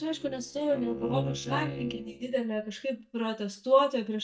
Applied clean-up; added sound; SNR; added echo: neural mask model DeepFilterNet 3.